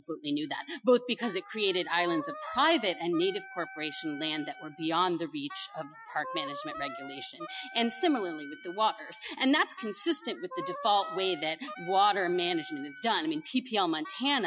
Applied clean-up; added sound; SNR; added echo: classical method Wiener filter.